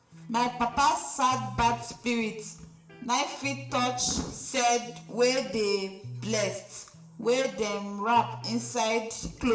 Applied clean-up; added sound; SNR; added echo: none; Electric guitar; 17 dB; reverberation time 0.6 s.